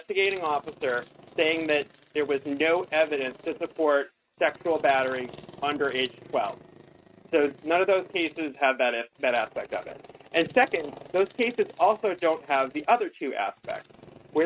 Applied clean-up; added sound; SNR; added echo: neural mask model RNNoise.